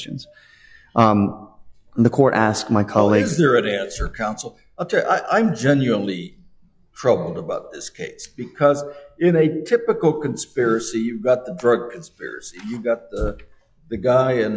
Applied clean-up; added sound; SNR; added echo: classical method log-MMSE.